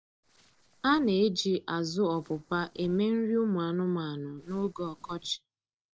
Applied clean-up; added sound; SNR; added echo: neural separator model SepFormer DNS4.